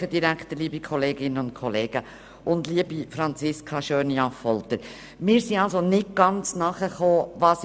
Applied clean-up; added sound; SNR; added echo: none; none; none; none.